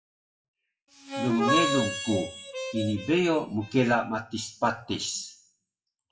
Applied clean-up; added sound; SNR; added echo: classical method WPE with log-MMSE.